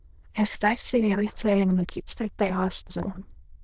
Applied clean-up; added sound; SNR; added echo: neural diffusion model UNIVERSE++.